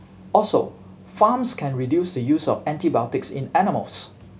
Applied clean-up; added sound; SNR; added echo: none; none; none; none.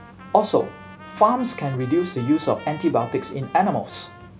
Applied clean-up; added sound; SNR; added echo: none; Trumpet; 19 dB; none.